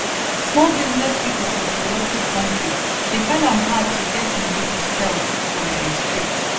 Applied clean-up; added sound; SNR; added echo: none; Water; -2 dB; reverberation time 0.2 s.